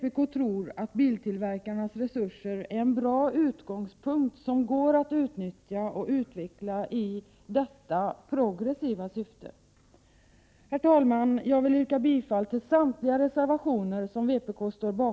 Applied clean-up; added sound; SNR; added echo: none; none; none; none.